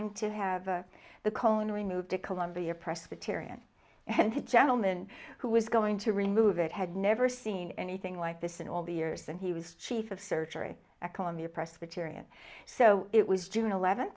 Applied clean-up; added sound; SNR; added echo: none; none; none; none.